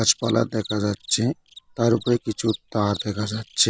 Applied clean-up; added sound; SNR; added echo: none; Cricket; 18 dB; none.